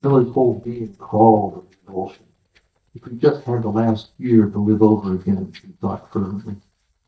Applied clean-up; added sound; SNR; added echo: neural mask model DeepFilterNet 3.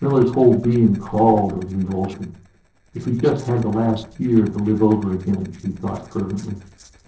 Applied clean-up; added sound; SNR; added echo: neural separator model SepFormer DNS4.